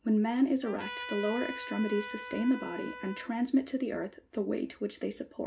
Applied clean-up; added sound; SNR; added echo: none; Trumpet; 11 dB; reverberation time 0.3 s.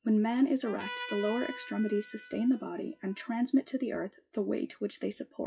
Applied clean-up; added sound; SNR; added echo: classical method WPE with log-MMSE.